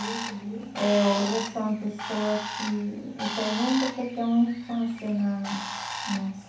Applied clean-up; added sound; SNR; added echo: none; Bird; 8 dB; reverberation time 0.6 s.